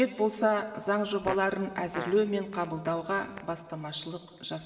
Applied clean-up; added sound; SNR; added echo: none; Fart; 15 dB; reverberation time 1.6 s.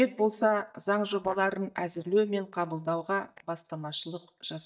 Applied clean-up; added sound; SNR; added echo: neural mask model DeepFilterNet 3.